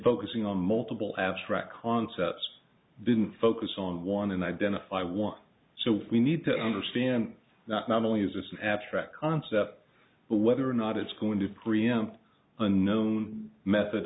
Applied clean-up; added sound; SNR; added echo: none; none; none; none.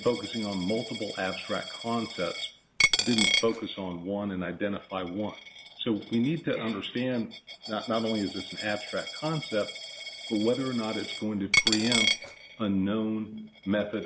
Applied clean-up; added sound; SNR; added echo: none; Coin (dropping); 3 dB; none.